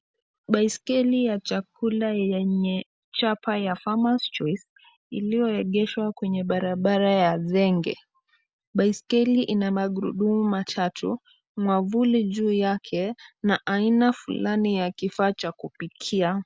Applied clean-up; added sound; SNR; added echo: none; none; none; none.